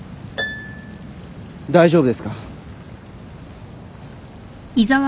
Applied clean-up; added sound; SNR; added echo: none; Harp; 15 dB; none.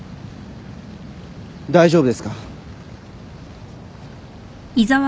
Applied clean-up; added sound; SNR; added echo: none; none; none; none.